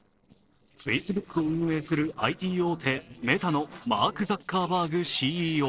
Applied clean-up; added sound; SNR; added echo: neural separator model SepFormer DNS4.